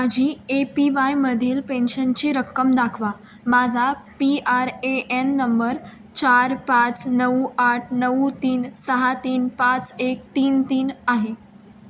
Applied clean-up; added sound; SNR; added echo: none; none; none; none.